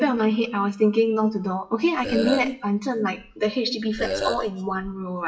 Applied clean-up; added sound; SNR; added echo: classical method WPE with log-MMSE.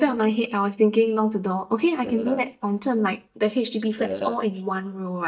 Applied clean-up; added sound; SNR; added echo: neural mask model DeepFilterNet 3.